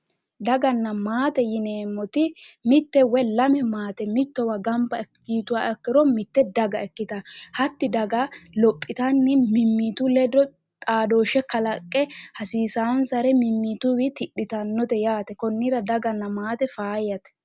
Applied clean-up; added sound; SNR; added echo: none; none; none; none.